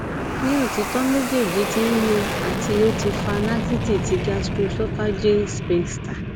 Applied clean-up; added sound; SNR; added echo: none; Fixed-wing aircraft, airplane; 2 dB; none.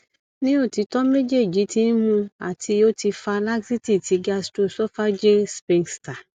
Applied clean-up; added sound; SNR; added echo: none; none; none; none.